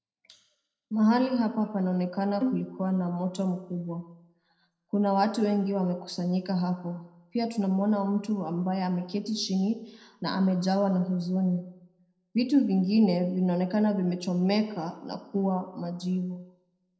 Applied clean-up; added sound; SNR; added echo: neural separator model SepFormer DNS4.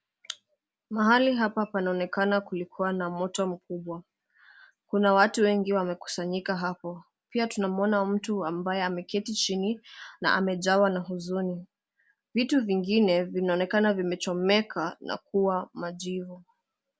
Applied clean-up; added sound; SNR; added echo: none; none; none; none.